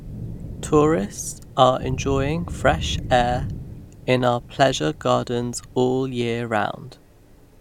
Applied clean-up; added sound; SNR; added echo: none; Thunder / Rain; 10 dB; none.